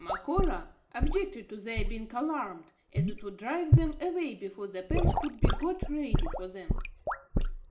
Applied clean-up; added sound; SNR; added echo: none; Sink (filling or washing) / Gurgling / Liquid; -4 dB; reverberation time 0.4 s.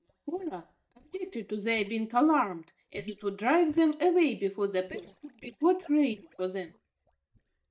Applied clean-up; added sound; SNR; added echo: neural mask model DeepFilterNet 3.